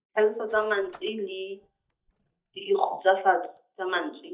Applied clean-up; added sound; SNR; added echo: neural mask model DeepFilterNet 3.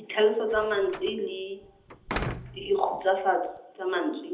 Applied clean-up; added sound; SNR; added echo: none; Slam; 12 dB; reverberation time 1.2 s.